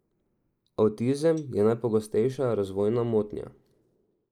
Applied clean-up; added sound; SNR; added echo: neural mask model Resemble Enhance denoiser.